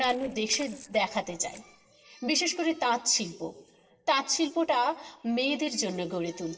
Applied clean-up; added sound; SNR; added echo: neural separator model SepFormer DNS4.